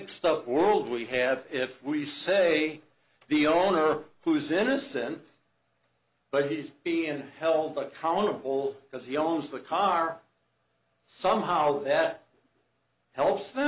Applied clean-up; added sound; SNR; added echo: none; none; none; none.